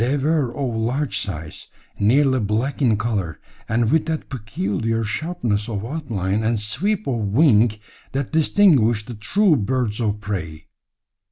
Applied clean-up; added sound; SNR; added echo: none; none; none; none.